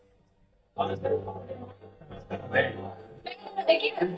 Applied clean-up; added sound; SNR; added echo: neural mask model DeepFilterNet 3.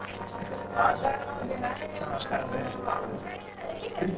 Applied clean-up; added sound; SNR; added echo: neural separator model SepFormer DNS4.